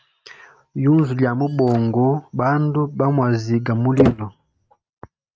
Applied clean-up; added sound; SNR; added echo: neural mask model RNNoise.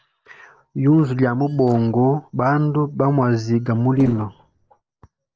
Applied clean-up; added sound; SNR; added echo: neural separator model SepFormer DNS4.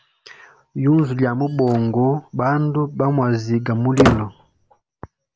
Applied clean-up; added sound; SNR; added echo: none; Squeak; 7 dB; none.